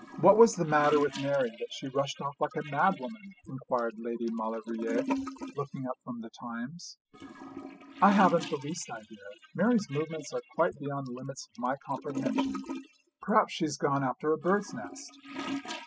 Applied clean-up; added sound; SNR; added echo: classical method spectral subtraction.